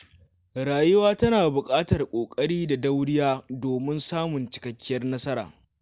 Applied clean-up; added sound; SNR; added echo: none; none; none; none.